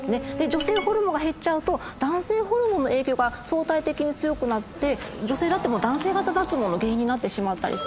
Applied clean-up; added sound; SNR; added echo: none; Engine; 20 dB; none.